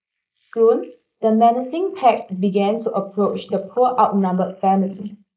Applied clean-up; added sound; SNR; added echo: neural mask model Resemble Enhance denoiser.